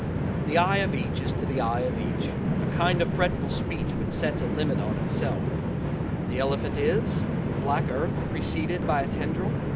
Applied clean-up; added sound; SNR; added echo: none; Train; -4 dB; none.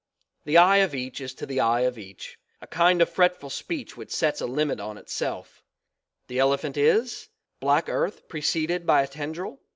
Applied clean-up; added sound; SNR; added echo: none; none; none; none.